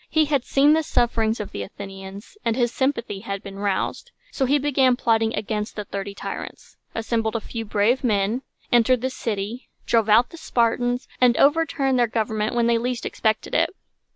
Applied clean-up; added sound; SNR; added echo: none; none; none; none.